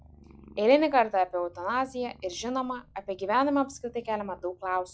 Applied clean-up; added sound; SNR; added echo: classical method log-MMSE.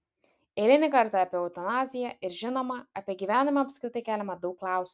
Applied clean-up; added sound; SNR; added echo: none; none; none; none.